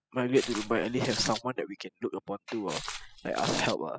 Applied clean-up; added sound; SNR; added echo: classical method spectral subtraction.